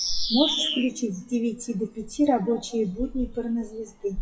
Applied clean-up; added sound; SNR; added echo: classical method WPE with log-MMSE.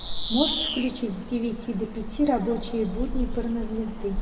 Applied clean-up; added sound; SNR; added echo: none; Bird vocalization, bird call, bird song; 3 dB; reverberation time 1.9 s.